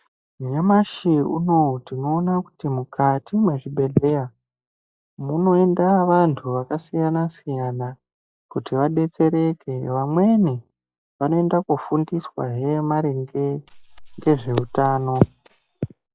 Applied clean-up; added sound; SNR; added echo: classical method log-MMSE.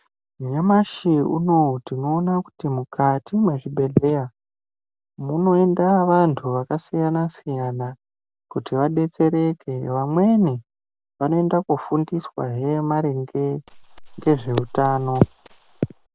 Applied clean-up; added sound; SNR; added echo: none; Gunshot, gunfire; 19 dB; none.